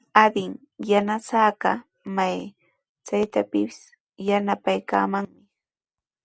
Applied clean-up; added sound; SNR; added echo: none; none; none; none.